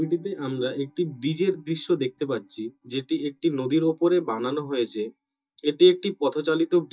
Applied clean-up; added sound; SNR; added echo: neural mask model DeepFilterNet 3.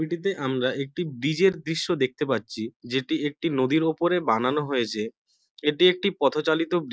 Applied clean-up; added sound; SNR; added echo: none; none; none; none.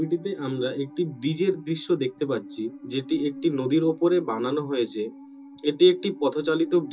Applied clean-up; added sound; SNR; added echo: none; Musical instrument; 16 dB; reverberation time 0.2 s.